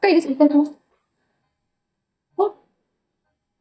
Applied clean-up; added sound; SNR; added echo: neural mask model DeepFilterNet 3.